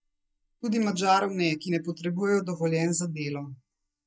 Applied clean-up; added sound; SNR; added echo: neural mask model DeepFilterNet 3.